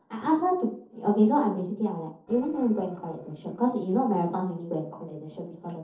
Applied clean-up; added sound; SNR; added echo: neural separator model SepFormer DNS4.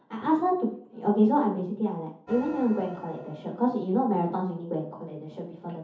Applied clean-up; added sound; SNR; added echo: none; Organ; 19 dB; reverberation time 0.5 s.